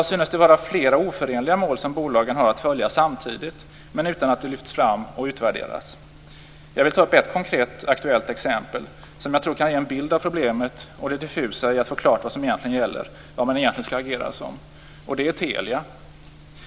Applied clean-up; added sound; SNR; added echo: none; none; none; none.